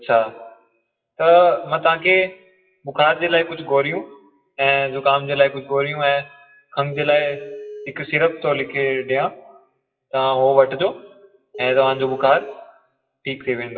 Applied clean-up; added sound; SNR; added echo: classical method WPE with log-MMSE.